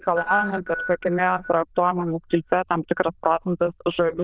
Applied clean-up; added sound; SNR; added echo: neural diffusion model UNIVERSE++.